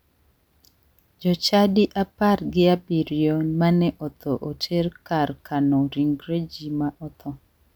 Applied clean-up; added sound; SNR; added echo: none; none; none; none.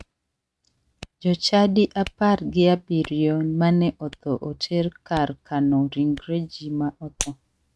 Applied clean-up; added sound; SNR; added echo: neural mask model RNNoise.